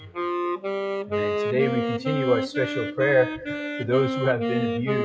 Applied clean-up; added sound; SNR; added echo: classical method WPE with log-MMSE.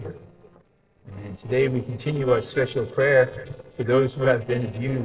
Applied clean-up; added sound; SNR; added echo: neural separator model SepFormer DNS4.